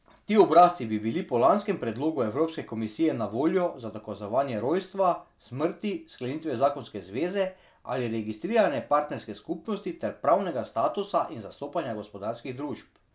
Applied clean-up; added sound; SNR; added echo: none; none; none; none.